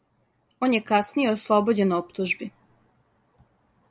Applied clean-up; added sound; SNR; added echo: none; none; none; none.